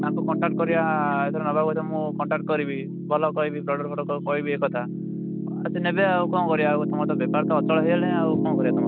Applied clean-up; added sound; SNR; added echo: none; Piano; 1 dB; none.